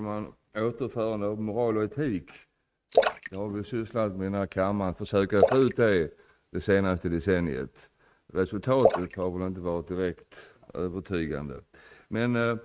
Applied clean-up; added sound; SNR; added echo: neural mask model RNNoise.